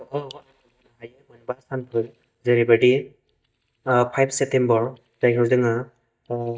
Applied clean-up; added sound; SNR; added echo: neural mask model DeepFilterNet 3.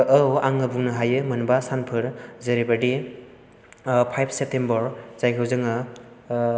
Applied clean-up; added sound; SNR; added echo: none; none; none; none.